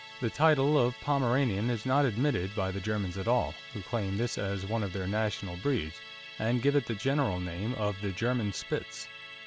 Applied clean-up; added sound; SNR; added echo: none; Musical instrument; 16 dB; none.